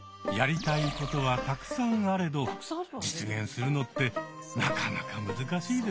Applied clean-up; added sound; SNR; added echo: none; none; none; none.